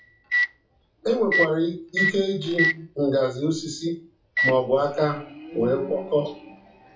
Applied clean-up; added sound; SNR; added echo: classical method WPE with log-MMSE.